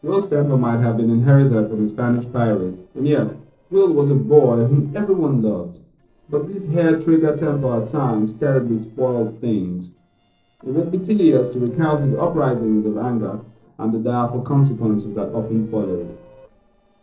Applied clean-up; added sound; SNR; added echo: neural separator model SepFormer DNS4.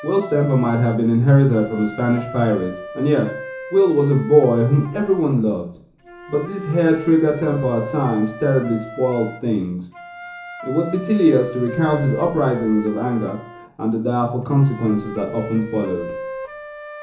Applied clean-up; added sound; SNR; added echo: none; Wind instrument, woodwind instrument; 15 dB; reverberation time 0.7 s.